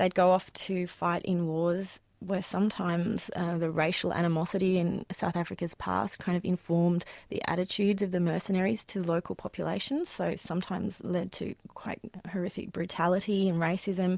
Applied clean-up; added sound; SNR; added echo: none; none; none; none.